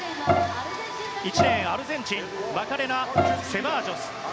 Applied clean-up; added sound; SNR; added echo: none; Bowed string instrument; -1 dB; none.